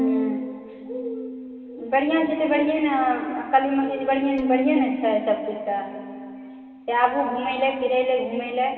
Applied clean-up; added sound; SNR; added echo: none; Bowed string instrument; 9 dB; reverberation time 2.5 s.